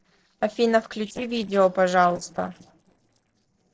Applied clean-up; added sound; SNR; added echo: neural separator model SepFormer DNS4.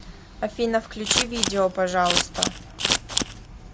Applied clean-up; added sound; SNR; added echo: none; Scissors; -1 dB; none.